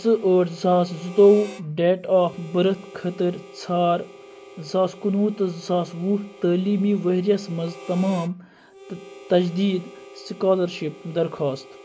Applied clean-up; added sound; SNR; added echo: none; Harmonica; 20 dB; none.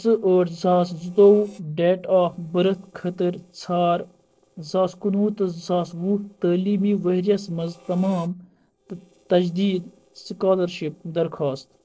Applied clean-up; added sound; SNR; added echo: neural separator model SepFormer DNS4.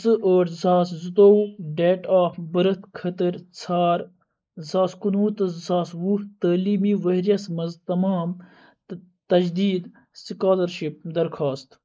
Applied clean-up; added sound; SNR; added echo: neural mask model Resemble Enhance denoiser.